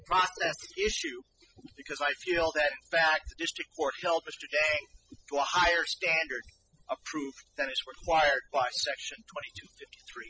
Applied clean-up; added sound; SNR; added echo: classical method spectral subtraction.